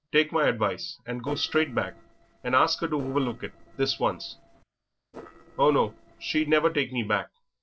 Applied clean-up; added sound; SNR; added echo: neural separator model SepFormer DNS4.